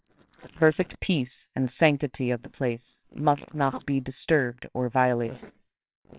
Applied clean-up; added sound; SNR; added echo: neural separator model SepFormer WHAMR!.